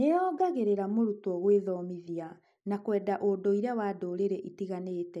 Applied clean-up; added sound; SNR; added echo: none; none; none; none.